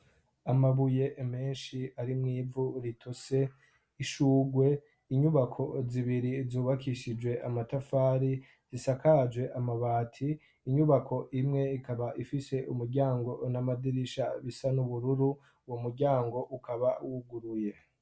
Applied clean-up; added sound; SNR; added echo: none; none; none; none.